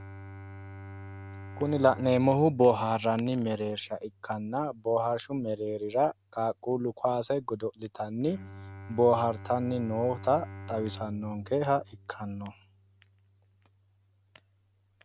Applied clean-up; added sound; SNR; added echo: none; Bowed string instrument; 17 dB; none.